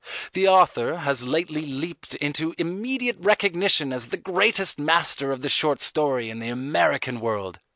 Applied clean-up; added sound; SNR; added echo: none; none; none; none.